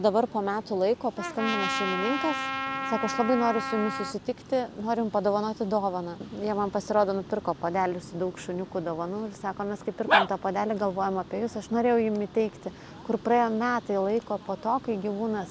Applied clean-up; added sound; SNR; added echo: none; Trumpet; 4 dB; none.